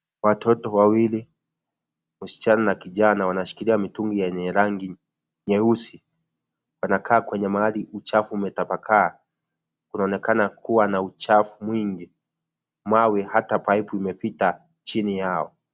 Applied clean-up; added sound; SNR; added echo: none; none; none; none.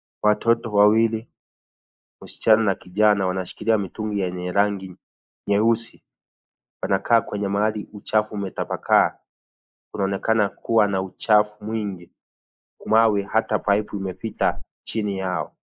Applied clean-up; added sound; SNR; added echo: neural mask model Resemble Enhance denoiser.